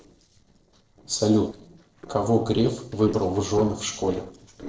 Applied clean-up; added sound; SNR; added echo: neural separator model SepFormer DNS4.